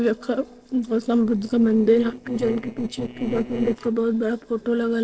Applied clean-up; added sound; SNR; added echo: neural separator model SepFormer DNS4.